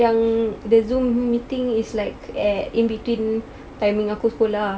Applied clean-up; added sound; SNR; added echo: none; none; none; none.